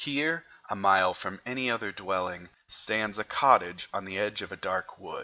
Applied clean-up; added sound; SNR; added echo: none; none; none; none.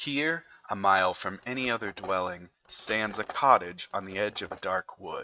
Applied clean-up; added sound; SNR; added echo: neural mask model RNNoise.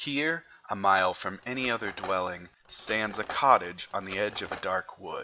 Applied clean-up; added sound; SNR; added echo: none; Cutlery, silverware; 15 dB; none.